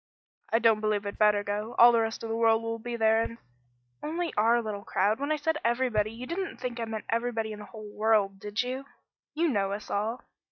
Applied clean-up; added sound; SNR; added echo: neural mask model DeepFilterNet 3.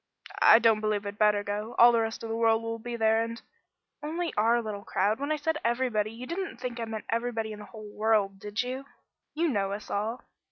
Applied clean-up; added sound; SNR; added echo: none; none; none; none.